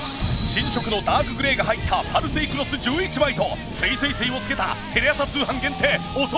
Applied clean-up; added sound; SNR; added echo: none; Thunder / Rain; 10 dB; none.